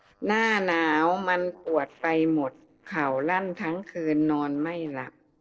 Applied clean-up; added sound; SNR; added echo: neural separator model SepFormer DNS4.